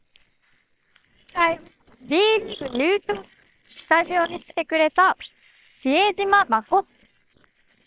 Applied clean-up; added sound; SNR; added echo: neural separator model SepFormer WHAM!.